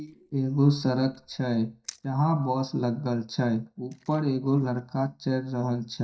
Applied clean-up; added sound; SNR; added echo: neural mask model DeepFilterNet 3.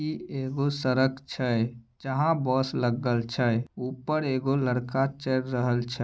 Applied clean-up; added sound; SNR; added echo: none; none; none; none.